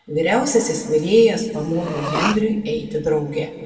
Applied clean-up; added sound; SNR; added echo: none; Respiratory sounds; 9 dB; reverberation time 1.9 s.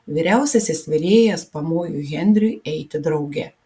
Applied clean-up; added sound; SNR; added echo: none; none; none; none.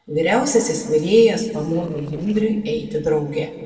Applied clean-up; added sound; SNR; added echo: neural separator model SepFormer DNS4.